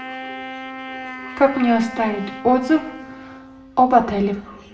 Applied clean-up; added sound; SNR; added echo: none; Wind instrument, woodwind instrument; 13 dB; reverberation time 0.4 s.